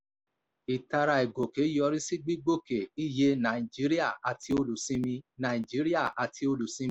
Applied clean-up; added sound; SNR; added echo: none; none; none; none.